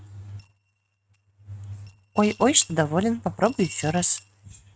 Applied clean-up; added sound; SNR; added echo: neural mask model RNNoise.